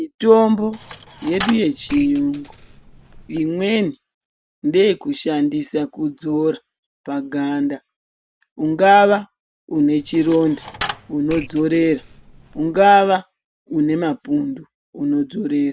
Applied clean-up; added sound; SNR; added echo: none; Coin (dropping); 14 dB; none.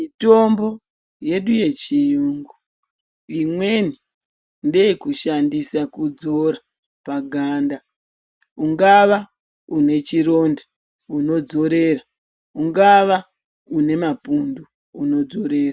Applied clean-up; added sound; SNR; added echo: none; none; none; none.